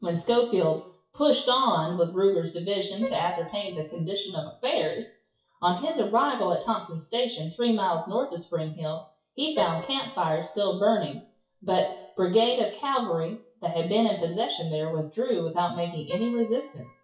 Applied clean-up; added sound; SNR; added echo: classical method WPE with log-MMSE.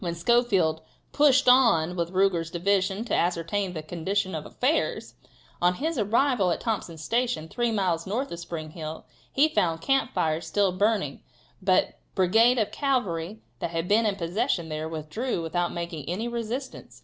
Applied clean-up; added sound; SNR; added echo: none; none; none; none.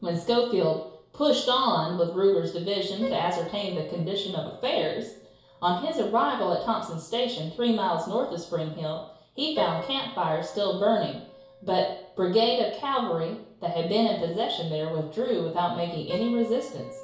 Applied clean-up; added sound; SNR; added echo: none; Piano; 17 dB; reverberation time 0.6 s.